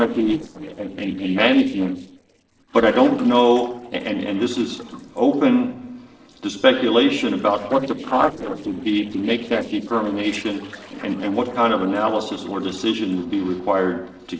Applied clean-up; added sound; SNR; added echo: neural separator model SepFormer DNS4.